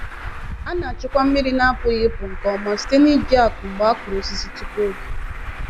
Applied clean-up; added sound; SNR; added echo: none; Traffic noise, roadway noise; 8 dB; none.